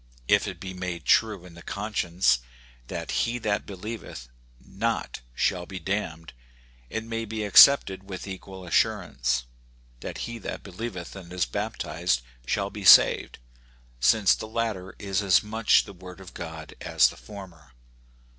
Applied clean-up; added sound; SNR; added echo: none; none; none; none.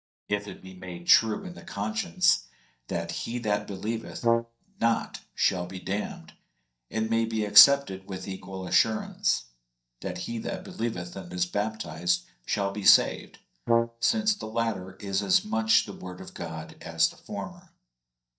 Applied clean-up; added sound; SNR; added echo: neural mask model DeepFilterNet 3.